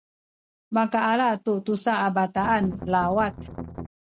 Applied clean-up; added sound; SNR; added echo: none; Strum; 11 dB; none.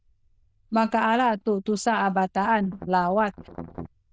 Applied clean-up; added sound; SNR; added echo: neural diffusion model UNIVERSE++.